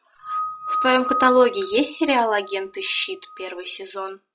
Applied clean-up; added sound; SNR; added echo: classical method log-MMSE.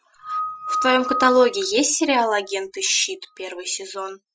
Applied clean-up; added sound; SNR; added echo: classical method Wiener filter.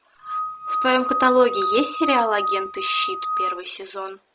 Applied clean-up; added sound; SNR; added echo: none; Screech / Glass; 3 dB; none.